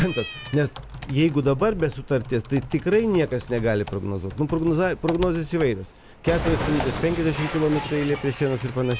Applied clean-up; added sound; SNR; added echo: none; Cat + Typing; 10 dB; none.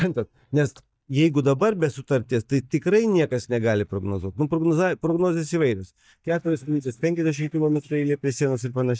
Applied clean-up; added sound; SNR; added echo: neural mask model DeepFilterNet 3.